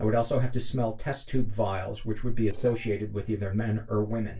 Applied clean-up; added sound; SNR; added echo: neural separator model SepFormer DNS4.